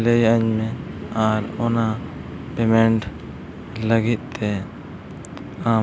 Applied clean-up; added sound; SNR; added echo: none; none; none; none.